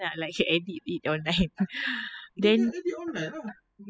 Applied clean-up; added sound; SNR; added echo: classical method spectral subtraction.